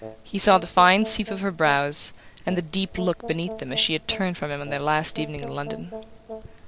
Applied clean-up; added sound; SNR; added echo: none; Brass instrument; 15 dB; none.